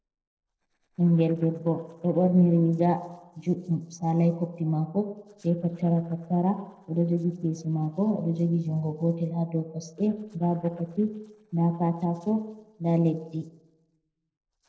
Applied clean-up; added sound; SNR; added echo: neural separator model SepFormer DNS4.